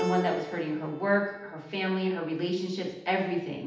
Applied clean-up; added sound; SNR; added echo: none; Keyboard (musical); 11 dB; reverberation time 0.8 s.